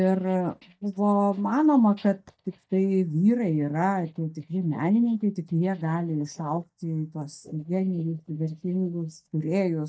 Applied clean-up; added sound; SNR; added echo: neural mask model DeepFilterNet 3.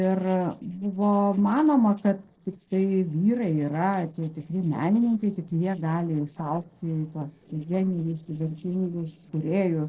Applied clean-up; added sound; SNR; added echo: neural separator model SepFormer DNS4.